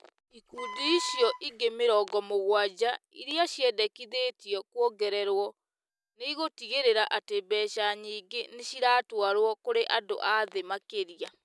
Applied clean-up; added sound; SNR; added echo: none; Wind instrument, woodwind instrument; 11 dB; none.